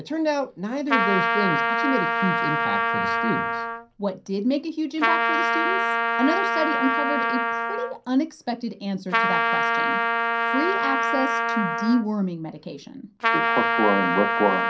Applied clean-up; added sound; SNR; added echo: none; Trumpet; -3 dB; reverberation time 0.3 s.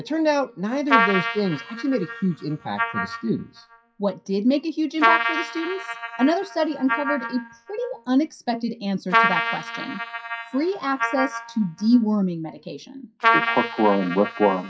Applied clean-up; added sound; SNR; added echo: classical method WPE with log-MMSE.